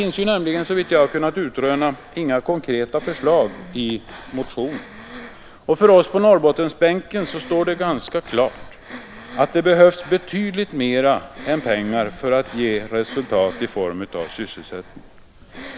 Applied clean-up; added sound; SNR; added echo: none; Breathing; 18 dB; none.